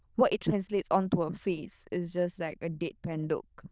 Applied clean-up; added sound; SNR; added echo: neural diffusion model UNIVERSE++.